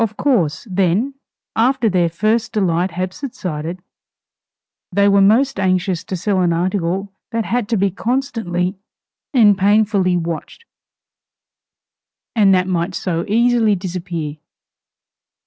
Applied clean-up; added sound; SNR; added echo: none; none; none; none.